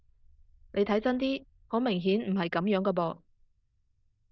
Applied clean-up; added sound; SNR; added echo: neural diffusion model UNIVERSE++.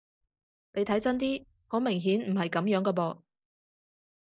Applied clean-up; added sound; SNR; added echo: neural mask model DeepFilterNet 3.